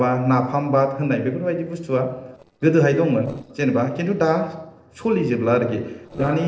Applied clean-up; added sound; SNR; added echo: neural separator model SepFormer DNS4.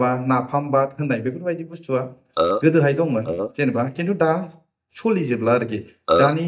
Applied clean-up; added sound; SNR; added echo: neural mask model DeepFilterNet 3.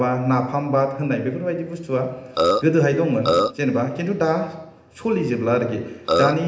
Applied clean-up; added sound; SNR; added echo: none; Burping, eructation; -1 dB; reverberation time 0.8 s.